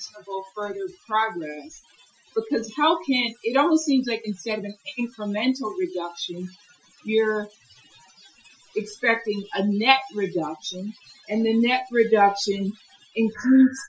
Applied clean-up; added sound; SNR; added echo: classical method Wiener filter.